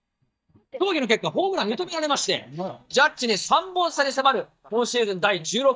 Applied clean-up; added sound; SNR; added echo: neural mask model DeepFilterNet 3.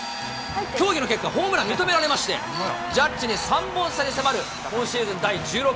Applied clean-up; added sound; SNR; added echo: none; Printer; 13 dB; none.